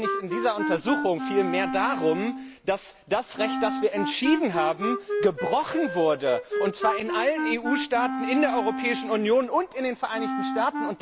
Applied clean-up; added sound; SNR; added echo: none; Wind instrument, woodwind instrument; 4 dB; none.